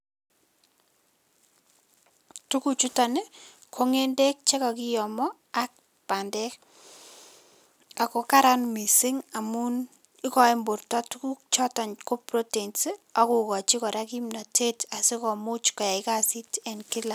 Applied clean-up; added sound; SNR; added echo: none; none; none; none.